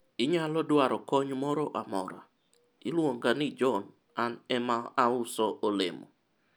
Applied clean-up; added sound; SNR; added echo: none; none; none; none.